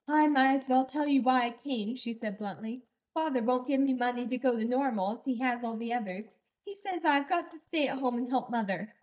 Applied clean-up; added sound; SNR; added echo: neural mask model DeepFilterNet 3.